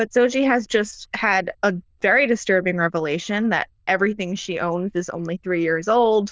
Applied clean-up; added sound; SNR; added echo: neural diffusion model UNIVERSE++.